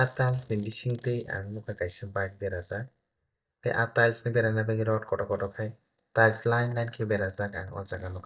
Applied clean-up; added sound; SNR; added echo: neural mask model DeepFilterNet 3.